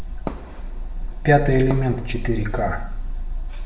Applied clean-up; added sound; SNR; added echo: none; Fireworks; 17 dB; reverberation time 0.5 s.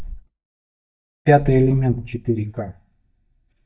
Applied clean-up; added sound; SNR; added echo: neural mask model DeepFilterNet 3.